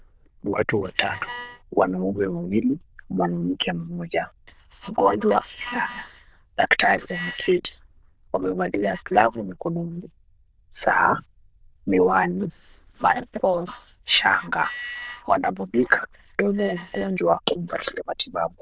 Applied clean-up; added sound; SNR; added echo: neural diffusion model UNIVERSE++.